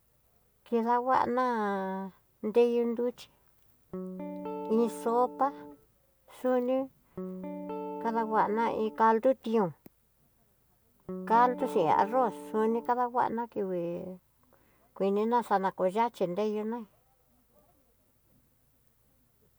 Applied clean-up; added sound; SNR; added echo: none; Guitar; 9 dB; none.